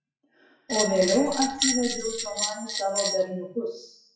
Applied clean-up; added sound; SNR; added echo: classical method WPE with log-MMSE.